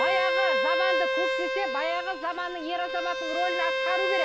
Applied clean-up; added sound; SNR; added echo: none; Bowed string instrument; -4 dB; none.